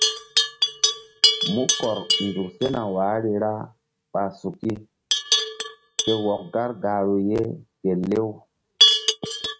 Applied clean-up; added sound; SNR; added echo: neural mask model RNNoise.